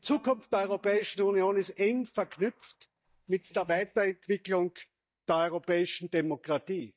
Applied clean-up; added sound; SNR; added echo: neural mask model DeepFilterNet 3.